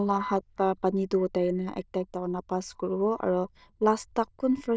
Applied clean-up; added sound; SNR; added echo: neural diffusion model UNIVERSE++.